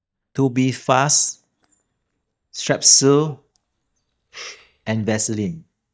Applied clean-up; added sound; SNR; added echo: neural mask model DeepFilterNet 3.